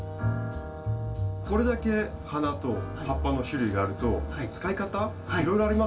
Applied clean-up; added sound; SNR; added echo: none; Brass instrument; 16 dB; reverberation time 0.2 s.